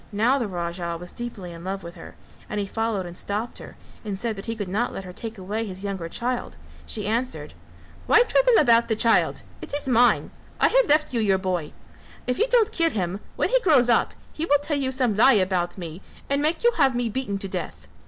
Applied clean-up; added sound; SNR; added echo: none; none; none; none.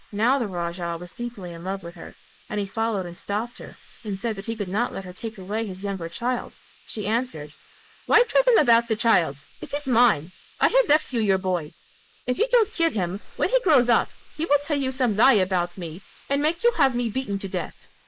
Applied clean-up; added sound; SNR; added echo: neural mask model Resemble Enhance denoiser.